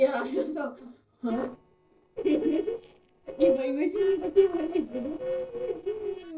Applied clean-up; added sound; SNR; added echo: neural separator model SepFormer DNS4.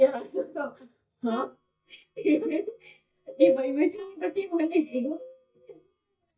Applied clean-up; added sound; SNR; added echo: neural mask model DeepFilterNet 3.